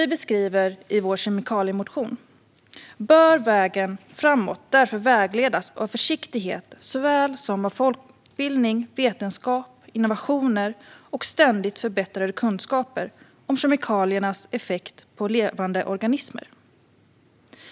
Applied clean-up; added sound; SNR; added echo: none; none; none; none.